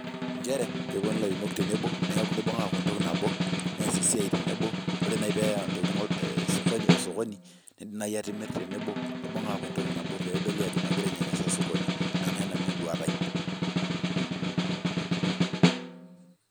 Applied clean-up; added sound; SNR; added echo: none; Snare drum; -5 dB; none.